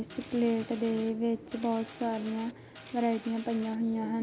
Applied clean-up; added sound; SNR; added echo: none; Mechanisms; 18 dB; none.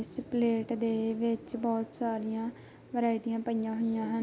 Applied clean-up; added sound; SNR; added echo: none; none; none; none.